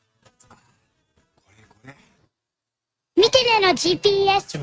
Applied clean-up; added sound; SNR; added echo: neural mask model RNNoise.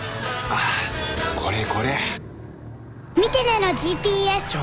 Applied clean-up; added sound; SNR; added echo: none; Motorcycle; 12 dB; none.